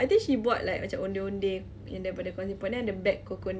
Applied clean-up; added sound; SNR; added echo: none; none; none; none.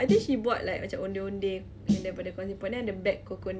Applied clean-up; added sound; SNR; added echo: none; Snare drum; 5 dB; none.